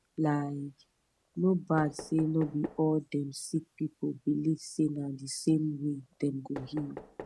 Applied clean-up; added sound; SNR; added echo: none; Knock; 19 dB; none.